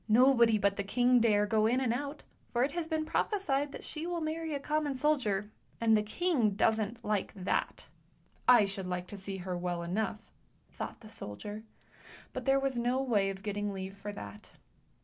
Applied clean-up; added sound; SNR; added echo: none; none; none; none.